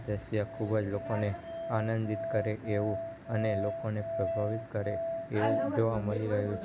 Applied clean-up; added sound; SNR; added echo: none; Musical instrument; 5 dB; none.